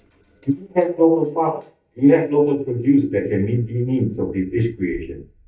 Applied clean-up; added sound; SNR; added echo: neural mask model DeepFilterNet 3.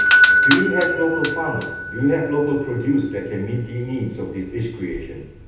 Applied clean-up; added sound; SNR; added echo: none; Doorbell; -1 dB; reverberation time 0.9 s.